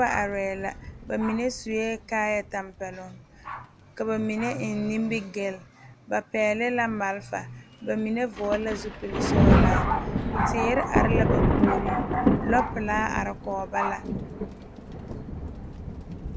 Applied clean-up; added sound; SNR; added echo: none; Thunder; -2 dB; none.